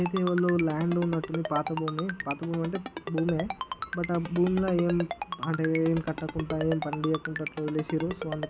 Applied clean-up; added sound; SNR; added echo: none; Ringtone; 9 dB; none.